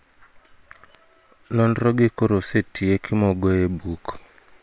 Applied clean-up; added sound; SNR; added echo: neural separator model SepFormer WHAM!.